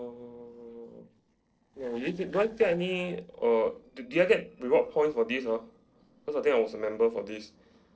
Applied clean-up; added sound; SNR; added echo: neural separator model SepFormer DNS4.